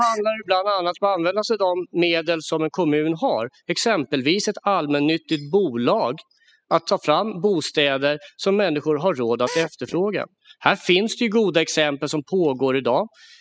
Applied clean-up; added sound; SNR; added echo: classical method spectral subtraction.